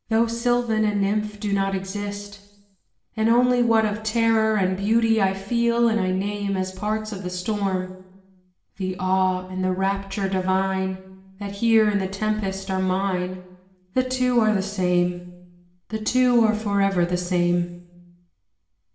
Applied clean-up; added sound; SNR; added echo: none; none; none; reverberation time 0.8 s.